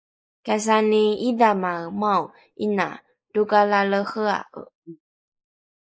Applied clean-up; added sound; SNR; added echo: neural mask model Resemble Enhance denoiser.